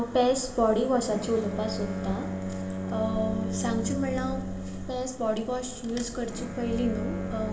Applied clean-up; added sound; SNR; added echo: none; Bowed string instrument; 6 dB; reverberation time 0.8 s.